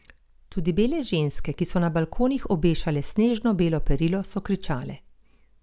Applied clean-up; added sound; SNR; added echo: none; none; none; none.